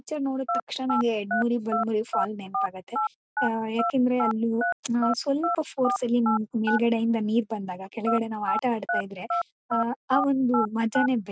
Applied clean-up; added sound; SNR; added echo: none; Telephone; 3 dB; none.